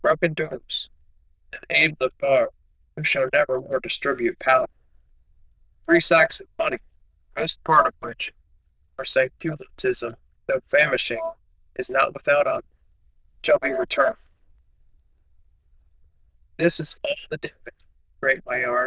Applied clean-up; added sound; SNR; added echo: neural diffusion model UNIVERSE++.